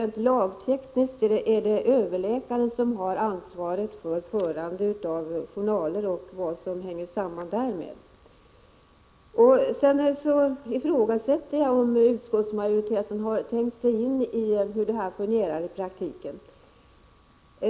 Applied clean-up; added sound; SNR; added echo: none; none; none; none.